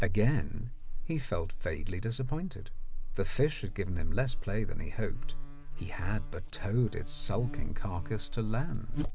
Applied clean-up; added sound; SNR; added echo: none; Buzz; -3 dB; none.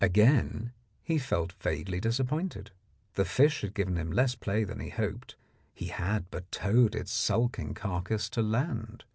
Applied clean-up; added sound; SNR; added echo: none; none; none; none.